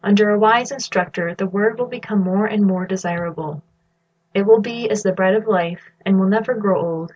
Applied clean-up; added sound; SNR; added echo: none; none; none; none.